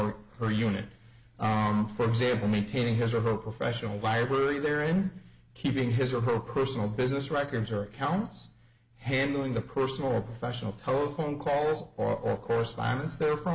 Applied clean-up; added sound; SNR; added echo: none; none; none; none.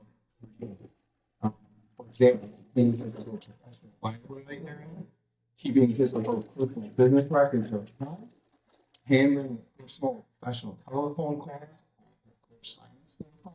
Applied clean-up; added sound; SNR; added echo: neural mask model DeepFilterNet 3.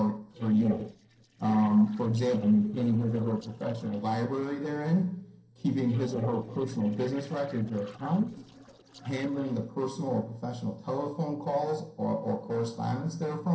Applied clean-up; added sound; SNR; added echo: neural separator model SepFormer DNS4.